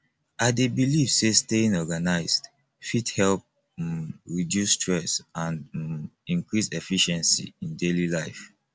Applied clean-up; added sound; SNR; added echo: none; none; none; none.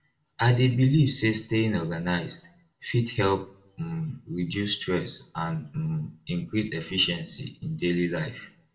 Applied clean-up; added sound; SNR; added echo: none; none; none; reverberation time 0.3 s.